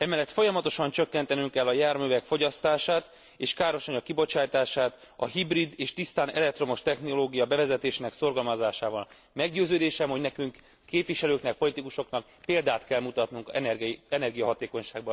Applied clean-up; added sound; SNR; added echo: none; none; none; none.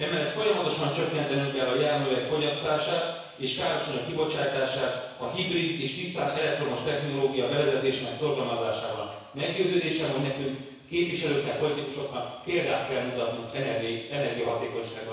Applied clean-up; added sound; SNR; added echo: none; none; none; reverberation time 1.1 s.